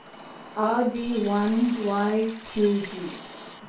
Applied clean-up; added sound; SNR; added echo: none; Liquid; 14 dB; reverberation time 0.4 s.